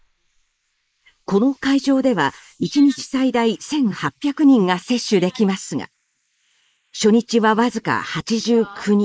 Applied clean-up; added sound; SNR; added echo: neural mask model Resemble Enhance denoiser.